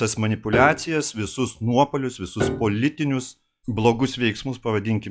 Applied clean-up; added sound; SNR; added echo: classical method log-MMSE.